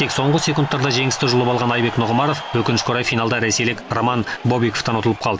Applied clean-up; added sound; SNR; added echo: none; none; none; none.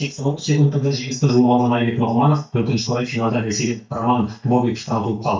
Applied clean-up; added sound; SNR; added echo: neural mask model DeepFilterNet 3.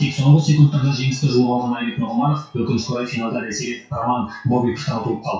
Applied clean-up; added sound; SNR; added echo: classical method WPE with log-MMSE.